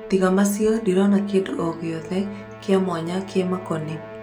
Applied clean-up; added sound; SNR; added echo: none; Musical instrument; 17 dB; none.